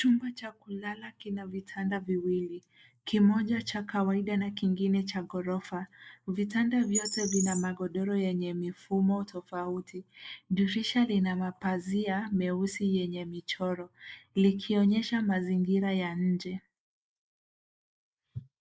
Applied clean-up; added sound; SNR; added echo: neural mask model Resemble Enhance denoiser.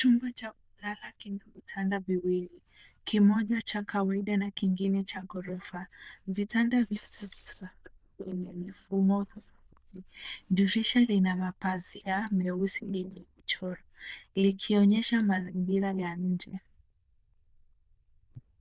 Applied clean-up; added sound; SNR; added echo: neural diffusion model UNIVERSE++.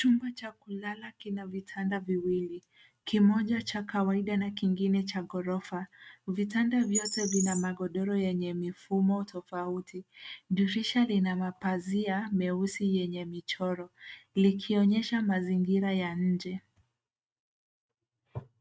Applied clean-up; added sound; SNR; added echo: neural mask model RNNoise.